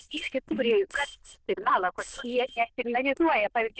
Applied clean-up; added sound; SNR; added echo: neural diffusion model UNIVERSE++.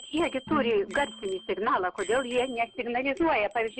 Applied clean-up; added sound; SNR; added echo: none; Bowed string instrument + Bicycle bell; 14 dB; none.